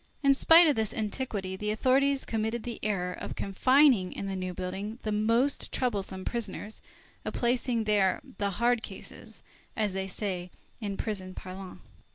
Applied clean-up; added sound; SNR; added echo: none; none; none; none.